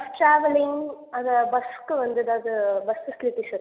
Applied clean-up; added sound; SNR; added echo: none; none; none; none.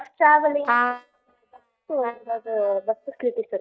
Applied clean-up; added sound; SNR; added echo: neural mask model DeepFilterNet 3.